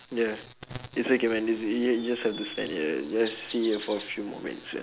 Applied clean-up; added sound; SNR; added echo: none; Bird vocalization, bird call, bird song; 16 dB; none.